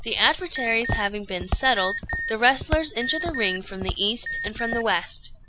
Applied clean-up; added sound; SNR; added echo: none; Alarm + Walk, footsteps; 7 dB; none.